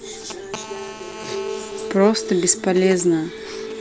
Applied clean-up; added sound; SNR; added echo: none; Telephone; 18 dB; none.